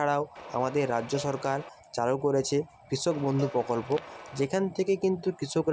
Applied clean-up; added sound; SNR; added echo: none; Cowbell + Mechanisms; 17 dB; none.